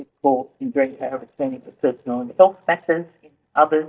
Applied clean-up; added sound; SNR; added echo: neural mask model DeepFilterNet 3.